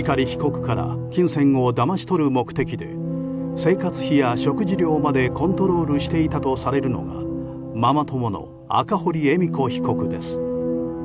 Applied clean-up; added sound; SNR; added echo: none; none; none; none.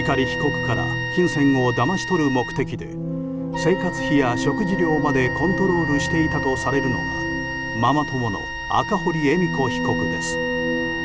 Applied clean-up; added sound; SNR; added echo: none; Wind instrument, woodwind instrument; 7 dB; none.